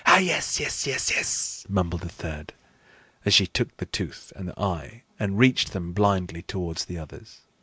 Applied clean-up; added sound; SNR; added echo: none; none; none; none.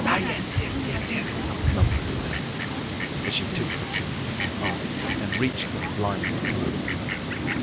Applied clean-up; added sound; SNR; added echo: none; Fowl; -5 dB; none.